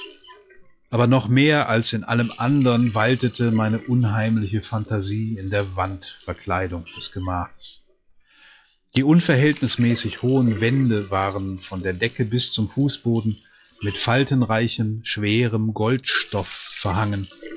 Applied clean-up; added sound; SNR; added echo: classical method log-MMSE.